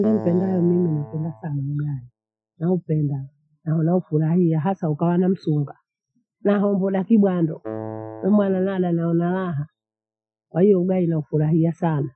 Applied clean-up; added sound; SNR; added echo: classical method Wiener filter.